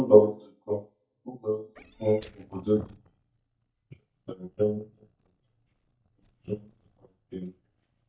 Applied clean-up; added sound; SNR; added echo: neural mask model DeepFilterNet 3.